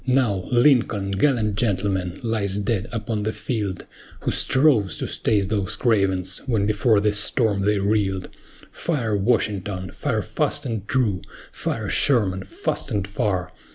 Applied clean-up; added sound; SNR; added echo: none; none; none; none.